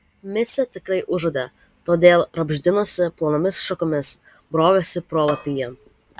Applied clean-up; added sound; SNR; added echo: none; Cutlery, silverware / Dishes, pots, and pans; 13 dB; none.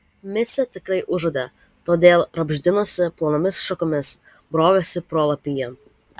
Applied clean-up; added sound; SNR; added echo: none; none; none; none.